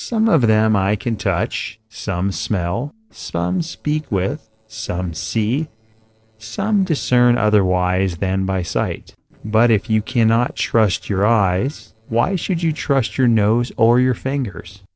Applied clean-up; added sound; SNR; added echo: neural separator model SepFormer DNS4.